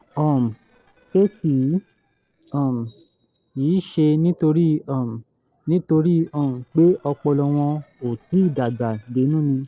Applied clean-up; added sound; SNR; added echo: neural separator model SepFormer DNS4.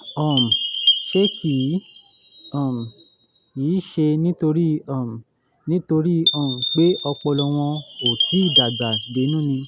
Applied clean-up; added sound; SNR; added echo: none; Chime; 4 dB; none.